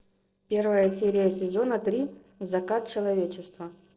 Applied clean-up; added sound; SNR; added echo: neural separator model SepFormer DNS4.